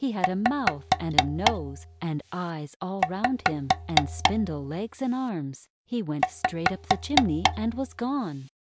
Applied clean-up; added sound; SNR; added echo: none; Tap / Percussion; -2 dB; none.